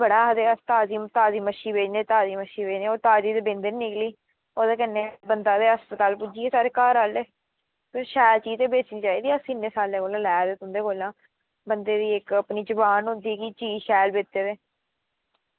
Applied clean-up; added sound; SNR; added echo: none; none; none; none.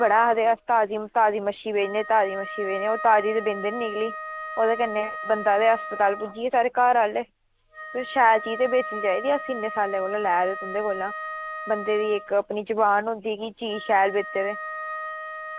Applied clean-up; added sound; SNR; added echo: none; Wind instrument, woodwind instrument; 11 dB; none.